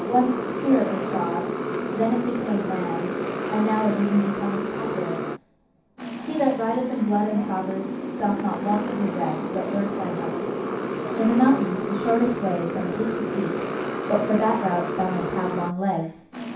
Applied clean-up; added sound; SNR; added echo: none; Motorcycle; 3 dB; reverberation time 0.7 s.